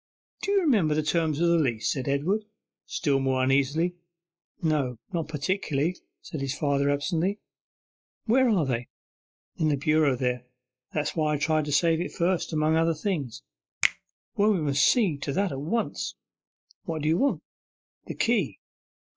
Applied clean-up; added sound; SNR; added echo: classical method log-MMSE.